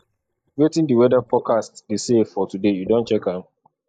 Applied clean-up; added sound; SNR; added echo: neural mask model DeepFilterNet 3.